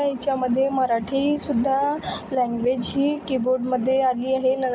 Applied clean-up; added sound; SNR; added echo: none; none; none; none.